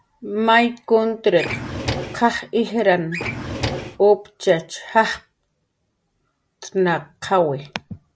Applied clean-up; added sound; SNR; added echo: none; Drawer open or close; 7 dB; none.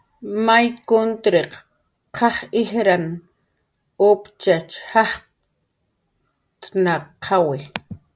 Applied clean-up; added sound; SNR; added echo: none; none; none; none.